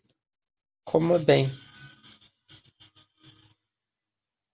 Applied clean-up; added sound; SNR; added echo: none; none; none; none.